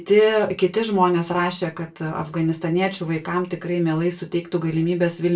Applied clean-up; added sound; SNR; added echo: none; none; none; reverberation time 0.2 s.